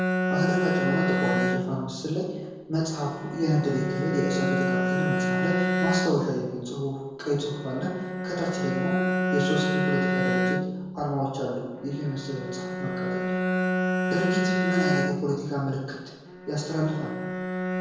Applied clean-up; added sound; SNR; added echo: none; Bowed string instrument; -2 dB; reverberation time 1.2 s.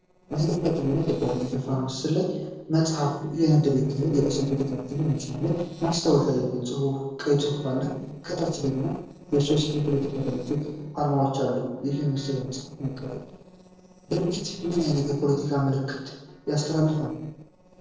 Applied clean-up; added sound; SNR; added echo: neural separator model SepFormer DNS4.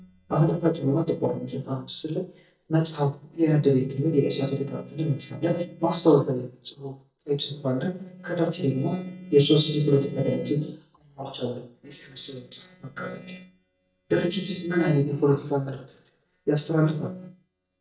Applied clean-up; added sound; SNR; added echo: neural mask model DeepFilterNet 3.